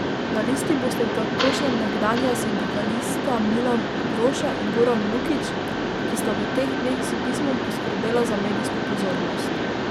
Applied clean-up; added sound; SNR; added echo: none; Mechanisms; -1 dB; none.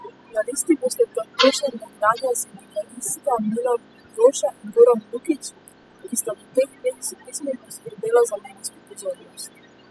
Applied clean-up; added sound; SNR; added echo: classical method spectral subtraction.